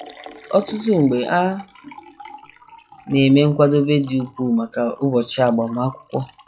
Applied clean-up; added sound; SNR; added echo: classical method log-MMSE.